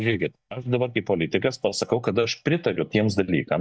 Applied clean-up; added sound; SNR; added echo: neural mask model DeepFilterNet 3.